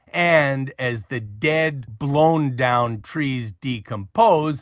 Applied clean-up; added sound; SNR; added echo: none; none; none; none.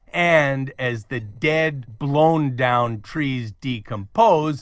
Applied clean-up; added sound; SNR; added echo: neural separator model SepFormer DNS4.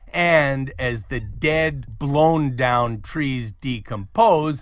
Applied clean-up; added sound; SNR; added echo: none; Wind; 18 dB; none.